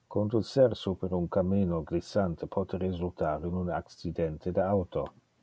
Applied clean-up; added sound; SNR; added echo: none; none; none; none.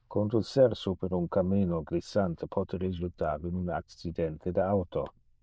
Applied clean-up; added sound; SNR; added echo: neural diffusion model UNIVERSE++.